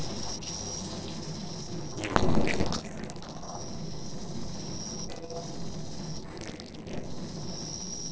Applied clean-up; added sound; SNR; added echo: neural separator model SepFormer DNS4.